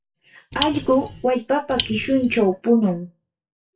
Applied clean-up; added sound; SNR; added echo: classical method WPE with log-MMSE.